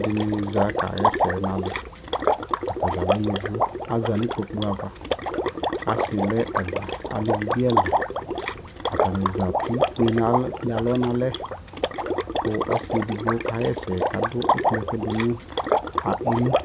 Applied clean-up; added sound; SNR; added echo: none; Water / Liquid; -1 dB; none.